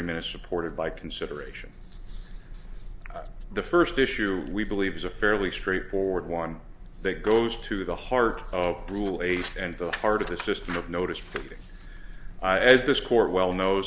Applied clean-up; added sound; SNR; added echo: none; none; none; none.